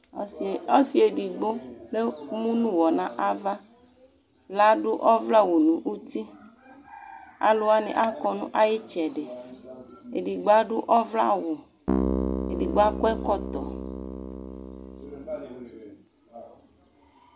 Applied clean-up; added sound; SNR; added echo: none; Keyboard (musical); 5 dB; none.